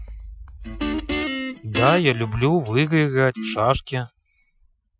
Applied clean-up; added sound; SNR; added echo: classical method Wiener filter.